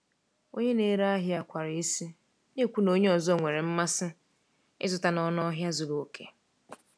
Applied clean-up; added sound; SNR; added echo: none; none; none; none.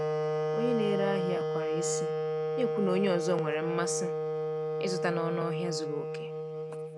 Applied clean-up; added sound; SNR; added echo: none; Wind instrument, woodwind instrument; -2 dB; none.